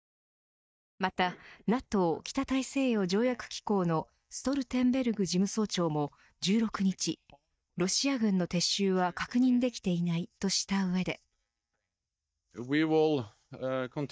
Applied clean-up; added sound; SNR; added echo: neural mask model DeepFilterNet 3.